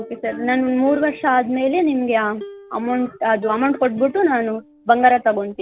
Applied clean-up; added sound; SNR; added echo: none; Plucked string instrument; 20 dB; none.